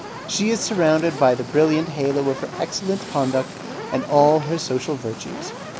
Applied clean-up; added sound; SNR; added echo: none; Fire; 11 dB; none.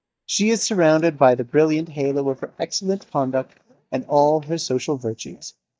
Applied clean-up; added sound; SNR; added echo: neural mask model DeepFilterNet 3.